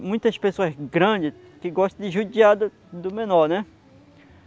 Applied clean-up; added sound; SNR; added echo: none; none; none; none.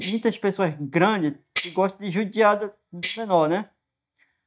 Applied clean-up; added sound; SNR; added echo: neural mask model DeepFilterNet 3.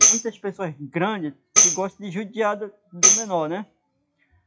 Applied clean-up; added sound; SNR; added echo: classical method WPE with log-MMSE.